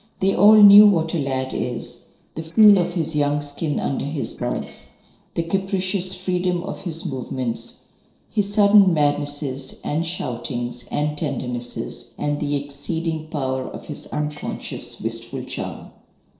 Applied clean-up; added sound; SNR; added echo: neural separator model SepFormer DNS4.